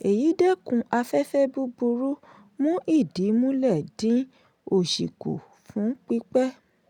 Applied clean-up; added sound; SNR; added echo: none; none; none; none.